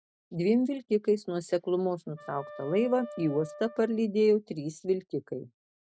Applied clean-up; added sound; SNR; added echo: none; Wind instrument, woodwind instrument; 17 dB; none.